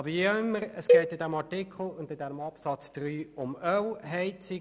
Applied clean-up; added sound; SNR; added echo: none; Cowbell; -4 dB; none.